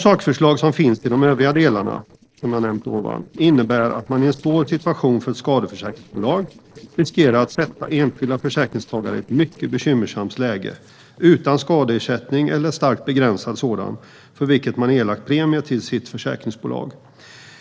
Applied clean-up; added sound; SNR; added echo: neural separator model SepFormer DNS4.